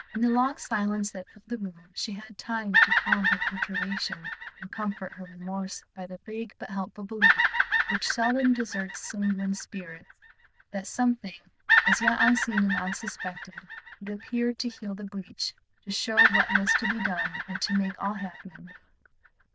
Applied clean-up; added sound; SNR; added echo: neural diffusion model UNIVERSE++.